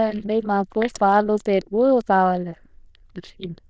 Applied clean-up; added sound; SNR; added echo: neural diffusion model UNIVERSE++.